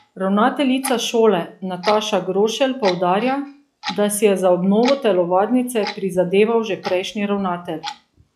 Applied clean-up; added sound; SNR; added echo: classical method log-MMSE.